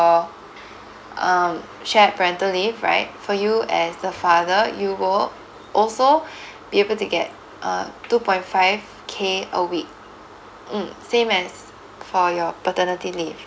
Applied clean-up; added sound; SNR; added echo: none; none; none; none.